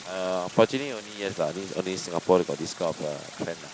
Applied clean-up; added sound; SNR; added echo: none; Stream; 15 dB; none.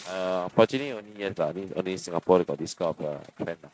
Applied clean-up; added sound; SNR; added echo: neural mask model RNNoise.